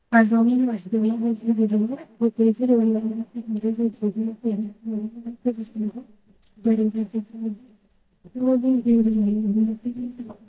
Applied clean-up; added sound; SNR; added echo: neural mask model DeepFilterNet 3.